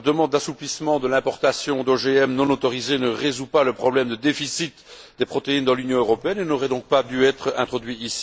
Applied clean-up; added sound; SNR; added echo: none; none; none; none.